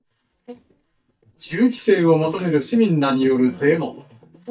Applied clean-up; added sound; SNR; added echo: neural mask model DeepFilterNet 3.